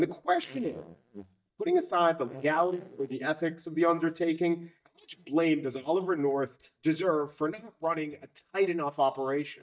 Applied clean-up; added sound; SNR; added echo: neural mask model DeepFilterNet 3.